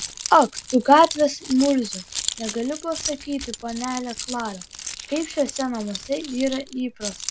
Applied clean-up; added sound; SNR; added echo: none; Keys jangling; 11 dB; none.